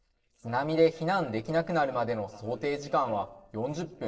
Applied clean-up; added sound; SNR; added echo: neural separator model SepFormer DNS4.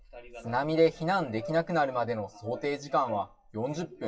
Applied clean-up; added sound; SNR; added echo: classical method WPE with log-MMSE.